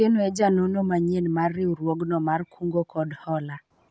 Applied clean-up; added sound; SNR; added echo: none; none; none; none.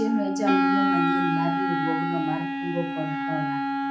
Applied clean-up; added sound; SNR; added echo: none; Wind instrument, woodwind instrument; -4 dB; reverberation time 0.4 s.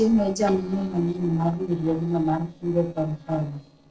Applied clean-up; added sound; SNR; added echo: neural separator model SepFormer DNS4.